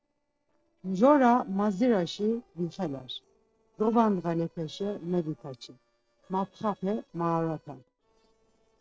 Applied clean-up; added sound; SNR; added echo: neural separator model SepFormer DNS4.